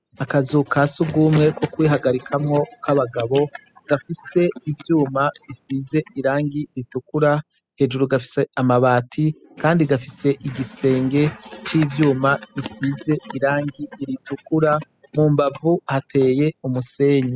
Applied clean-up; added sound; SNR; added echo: classical method spectral subtraction.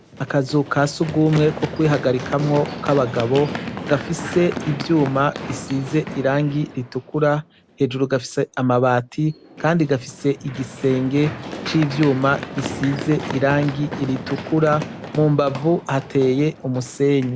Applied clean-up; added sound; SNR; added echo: none; Run; 11 dB; none.